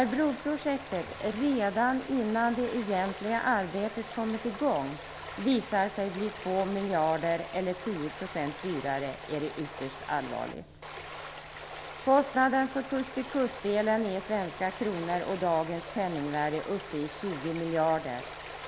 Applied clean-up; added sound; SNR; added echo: none; Stream; 13 dB; none.